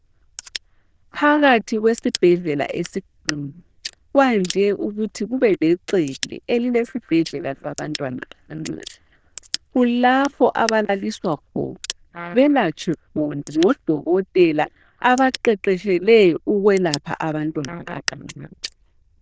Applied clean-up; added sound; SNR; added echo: neural diffusion model UNIVERSE++.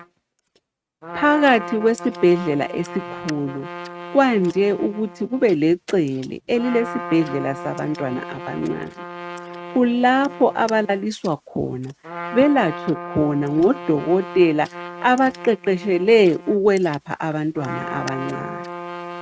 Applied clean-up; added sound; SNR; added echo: neural mask model RNNoise.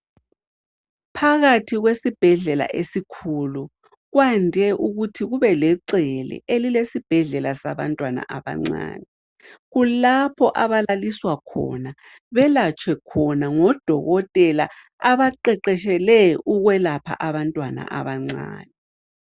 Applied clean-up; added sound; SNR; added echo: none; none; none; none.